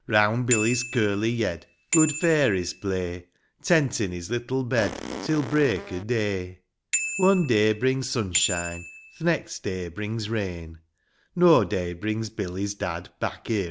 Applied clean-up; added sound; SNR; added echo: none; Bicycle bell + Fart; 8 dB; none.